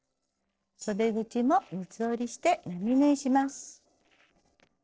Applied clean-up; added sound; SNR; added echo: neural separator model SepFormer DNS4.